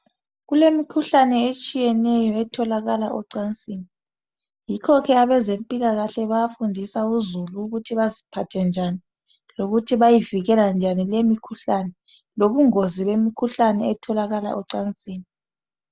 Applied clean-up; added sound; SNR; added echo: none; none; none; none.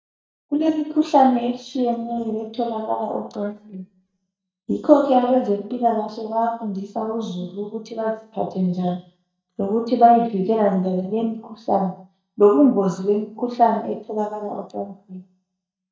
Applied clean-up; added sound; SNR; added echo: neural mask model DeepFilterNet 3.